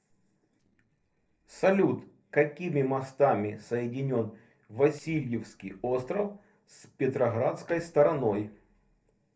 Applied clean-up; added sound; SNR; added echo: neural separator model SepFormer DNS4.